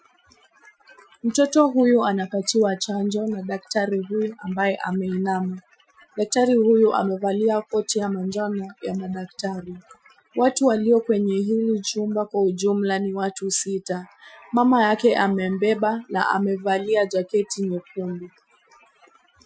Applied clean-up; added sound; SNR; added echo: classical method Wiener filter.